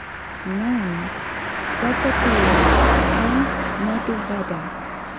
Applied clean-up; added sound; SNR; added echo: none; Car passing by; -5 dB; none.